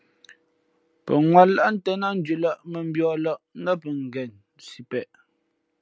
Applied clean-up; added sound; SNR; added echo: none; none; none; none.